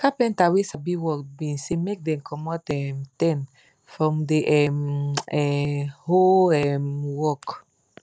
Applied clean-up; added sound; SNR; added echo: none; none; none; none.